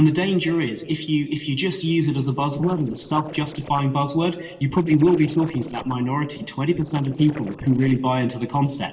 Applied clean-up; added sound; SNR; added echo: neural separator model SepFormer DNS4.